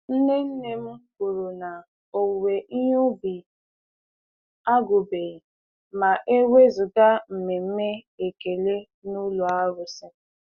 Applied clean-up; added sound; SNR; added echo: none; none; none; none.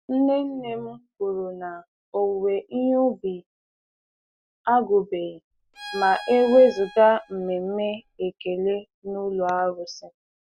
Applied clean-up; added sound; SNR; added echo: none; Bowed string instrument; 16 dB; none.